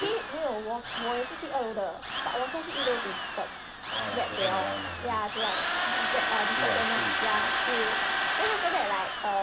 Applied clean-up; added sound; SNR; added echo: none; Drill; -3 dB; none.